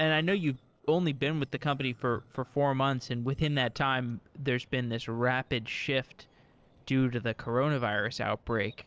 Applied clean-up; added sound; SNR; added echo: neural separator model SepFormer DNS4.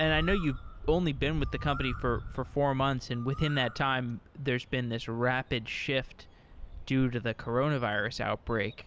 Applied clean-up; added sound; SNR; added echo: none; Bird; 10 dB; none.